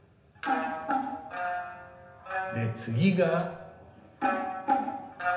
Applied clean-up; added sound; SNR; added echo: none; Rattle (instrument); 17 dB; reverberation time 0.8 s.